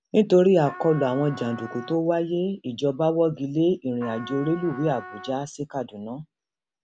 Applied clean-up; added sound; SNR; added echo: none; Trumpet; 17 dB; none.